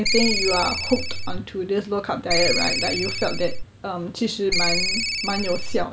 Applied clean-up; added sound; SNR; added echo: none; Ringtone; -2 dB; none.